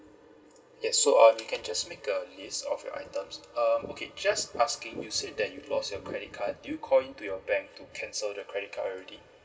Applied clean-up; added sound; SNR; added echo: none; none; none; reverberation time 0.2 s.